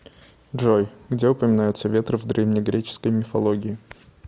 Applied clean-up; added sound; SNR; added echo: none; none; none; none.